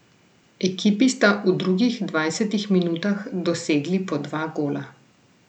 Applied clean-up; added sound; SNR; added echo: none; none; none; none.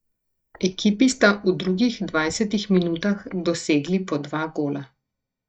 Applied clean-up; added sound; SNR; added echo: neural mask model DeepFilterNet 3.